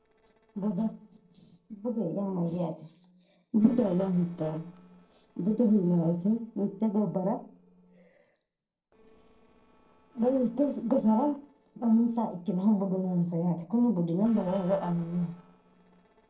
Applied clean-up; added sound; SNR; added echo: neural separator model SepFormer DNS4.